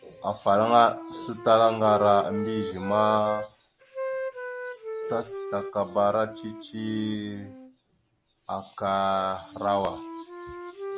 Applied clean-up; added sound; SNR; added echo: none; Wind instrument, woodwind instrument; 11 dB; none.